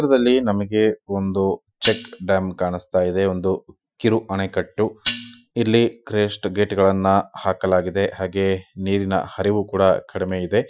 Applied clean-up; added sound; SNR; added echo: classical method Wiener filter.